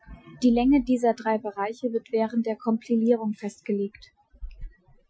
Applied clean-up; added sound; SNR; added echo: classical method Wiener filter.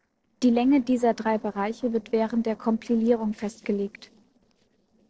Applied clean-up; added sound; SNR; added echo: neural separator model SepFormer DNS4.